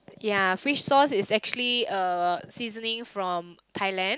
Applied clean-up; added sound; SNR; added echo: none; none; none; none.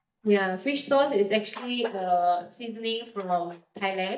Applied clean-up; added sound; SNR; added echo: neural mask model DeepFilterNet 3.